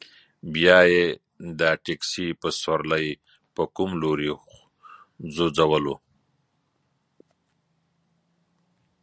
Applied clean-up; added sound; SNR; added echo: none; none; none; none.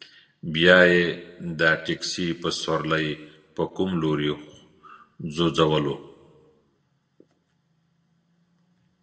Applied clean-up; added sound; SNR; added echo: none; none; none; reverberation time 0.7 s.